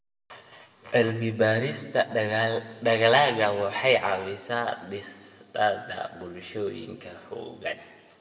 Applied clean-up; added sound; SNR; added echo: none; none; none; reverberation time 1.5 s.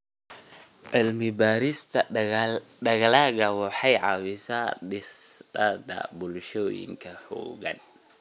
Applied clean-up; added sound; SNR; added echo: none; none; none; none.